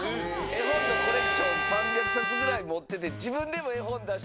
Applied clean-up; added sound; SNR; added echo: none; Bowed string instrument; 0 dB; none.